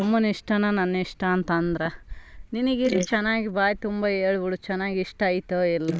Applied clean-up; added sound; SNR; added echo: neural mask model Resemble Enhance denoiser.